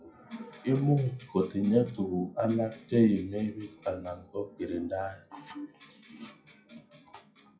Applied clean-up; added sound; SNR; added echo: classical method WPE with log-MMSE.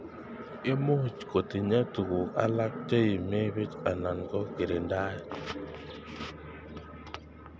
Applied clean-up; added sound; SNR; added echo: none; none; none; none.